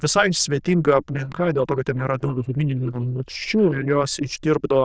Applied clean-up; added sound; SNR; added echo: neural diffusion model UNIVERSE++.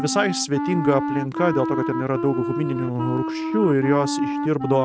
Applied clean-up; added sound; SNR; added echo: neural mask model RNNoise.